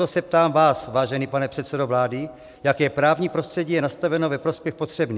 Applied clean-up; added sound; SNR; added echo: none; none; none; none.